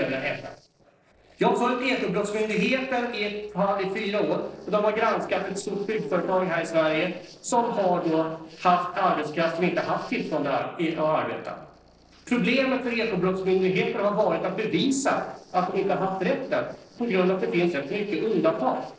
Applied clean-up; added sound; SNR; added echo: neural separator model SepFormer DNS4.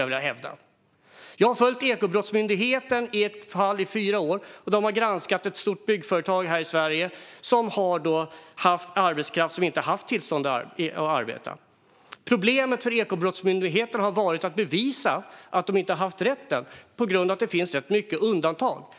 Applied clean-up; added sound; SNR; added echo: none; none; none; none.